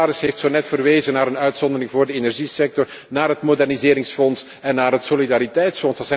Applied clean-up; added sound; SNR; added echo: none; none; none; none.